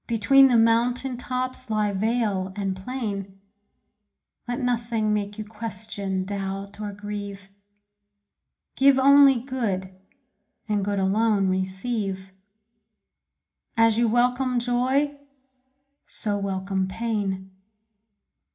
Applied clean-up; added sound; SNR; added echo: none; none; none; reverberation time 0.4 s.